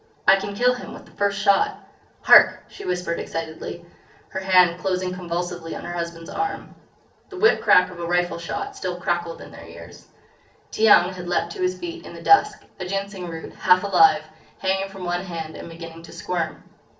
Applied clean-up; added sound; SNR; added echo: none; none; none; reverberation time 0.3 s.